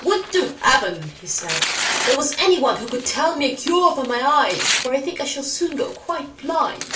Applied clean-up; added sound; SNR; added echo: none; Tearing; 8 dB; reverberation time 0.3 s.